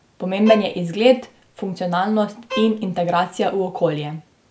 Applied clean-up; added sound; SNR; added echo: none; Bowed string instrument; 14 dB; none.